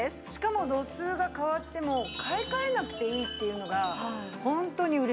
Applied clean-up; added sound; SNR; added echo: none; Chime; 8 dB; none.